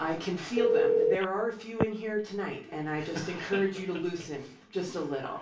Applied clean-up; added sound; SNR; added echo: none; Telephone; 0 dB; reverberation time 0.2 s.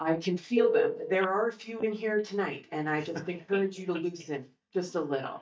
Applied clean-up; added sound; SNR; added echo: neural mask model DeepFilterNet 3.